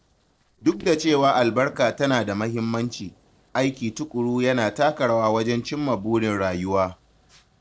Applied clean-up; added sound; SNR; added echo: neural separator model SepFormer DNS4.